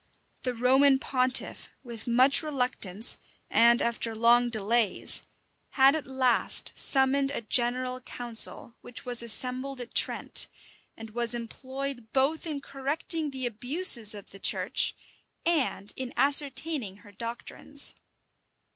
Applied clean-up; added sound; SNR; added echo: none; none; none; none.